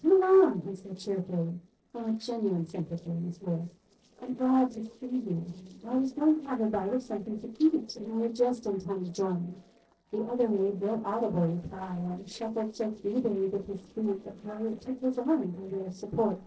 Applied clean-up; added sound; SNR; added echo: neural separator model SepFormer DNS4.